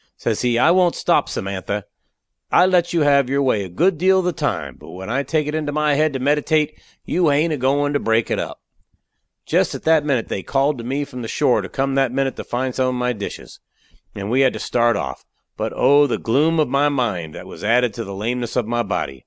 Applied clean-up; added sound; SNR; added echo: none; none; none; none.